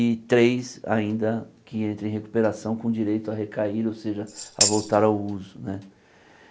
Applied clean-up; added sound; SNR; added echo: none; Tambourine; 2 dB; none.